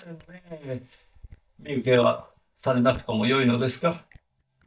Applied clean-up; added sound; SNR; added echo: neural mask model DeepFilterNet 3.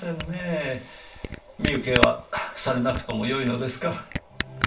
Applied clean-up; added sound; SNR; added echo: none; Camera; 3 dB; reverberation time 0.3 s.